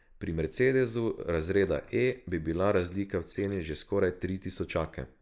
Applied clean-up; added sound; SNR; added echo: neural mask model Resemble Enhance denoiser.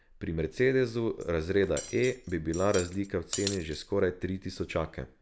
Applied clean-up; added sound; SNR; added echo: none; Cutlery, silverware; 14 dB; none.